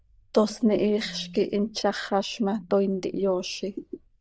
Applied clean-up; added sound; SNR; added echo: neural diffusion model UNIVERSE++.